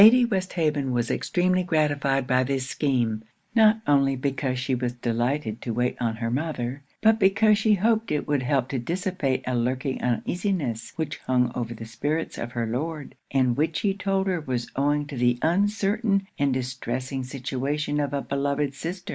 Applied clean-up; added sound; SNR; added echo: none; none; none; none.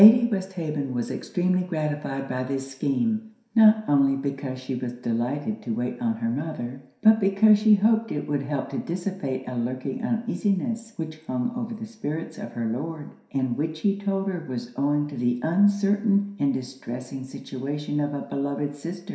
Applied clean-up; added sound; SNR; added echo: none; none; none; reverberation time 0.7 s.